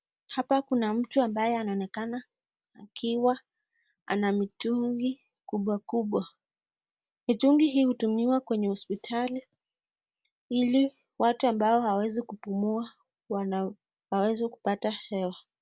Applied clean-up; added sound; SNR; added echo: none; none; none; none.